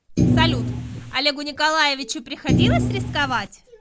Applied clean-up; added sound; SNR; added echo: none; Thump, thud; -4 dB; none.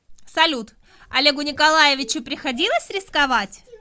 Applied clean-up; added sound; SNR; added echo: none; none; none; none.